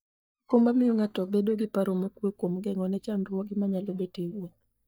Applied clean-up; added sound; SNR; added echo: neural mask model DeepFilterNet 3.